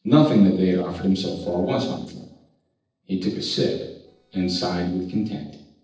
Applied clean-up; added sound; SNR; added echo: neural separator model SepFormer DNS4.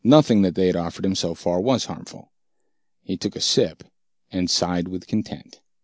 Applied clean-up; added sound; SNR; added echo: none; none; none; none.